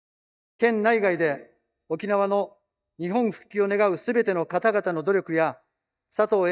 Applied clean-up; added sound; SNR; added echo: neural mask model DeepFilterNet 3.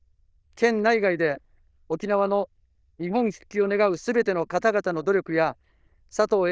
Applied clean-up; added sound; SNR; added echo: neural diffusion model UNIVERSE++.